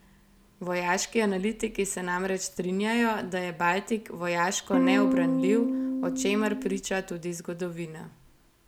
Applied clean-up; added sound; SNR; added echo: none; Electric guitar / Strum; -3 dB; none.